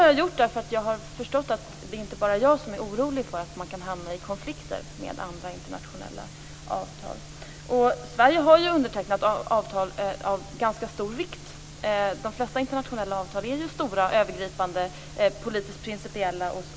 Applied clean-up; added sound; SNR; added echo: none; none; none; none.